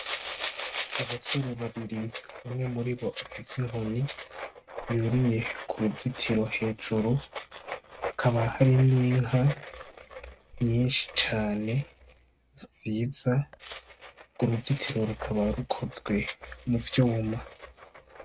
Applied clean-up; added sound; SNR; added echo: neural mask model RNNoise.